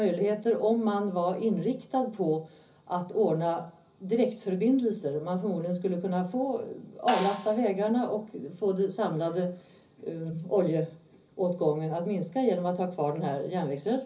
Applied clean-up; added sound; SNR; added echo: none; Snare drum; 11 dB; reverberation time 0.5 s.